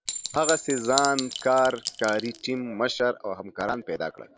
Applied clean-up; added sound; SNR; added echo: none; Chink, clink; 7 dB; none.